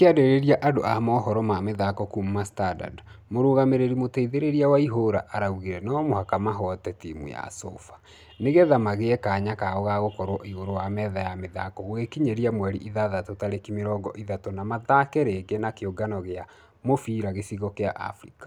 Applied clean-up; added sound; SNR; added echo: none; none; none; none.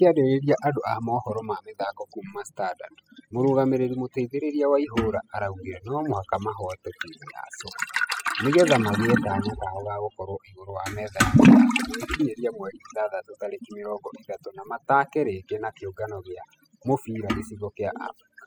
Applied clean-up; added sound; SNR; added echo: classical method spectral subtraction.